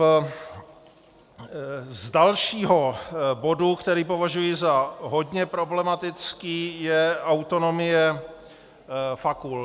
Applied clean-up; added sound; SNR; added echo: none; none; none; none.